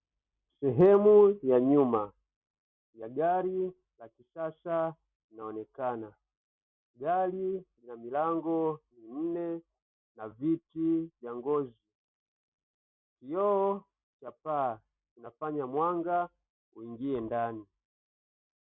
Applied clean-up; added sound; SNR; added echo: none; none; none; none.